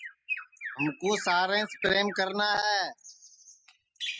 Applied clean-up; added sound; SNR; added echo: classical method spectral subtraction.